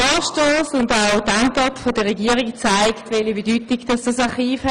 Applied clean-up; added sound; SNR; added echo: none; none; none; none.